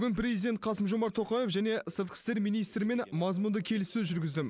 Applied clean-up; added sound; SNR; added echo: none; none; none; none.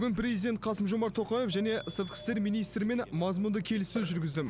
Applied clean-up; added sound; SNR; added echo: none; Burping, eructation; 17 dB; none.